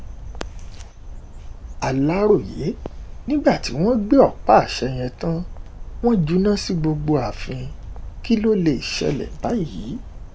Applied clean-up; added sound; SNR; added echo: none; Bird; 12 dB; none.